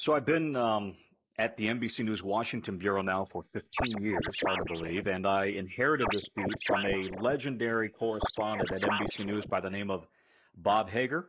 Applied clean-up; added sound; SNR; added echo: neural mask model Resemble Enhance denoiser.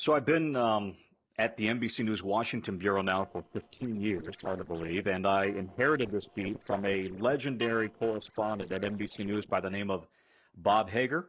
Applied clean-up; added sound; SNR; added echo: neural separator model SepFormer DNS4.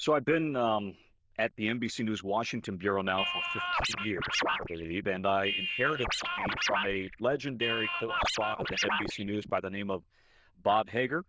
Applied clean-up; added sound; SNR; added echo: neural diffusion model UNIVERSE++.